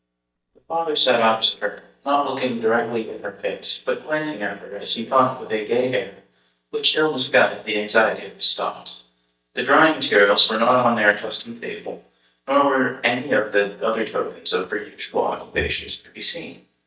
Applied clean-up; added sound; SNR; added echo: neural mask model DeepFilterNet 3.